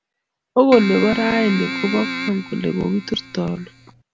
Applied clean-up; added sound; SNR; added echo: none; Keyboard (musical); 8 dB; none.